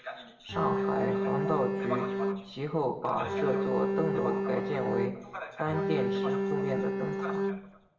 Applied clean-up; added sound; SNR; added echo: none; Bowed string instrument; -2 dB; reverberation time 0.8 s.